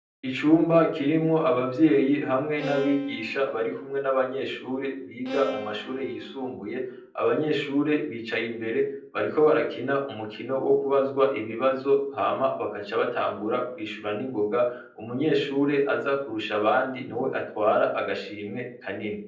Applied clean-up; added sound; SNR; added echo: neural separator model SepFormer DNS4.